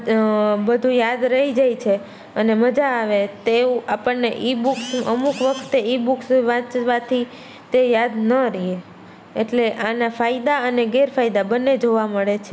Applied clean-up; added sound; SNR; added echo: none; none; none; none.